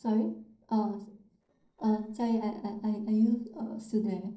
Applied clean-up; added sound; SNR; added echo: neural separator model SepFormer DNS4.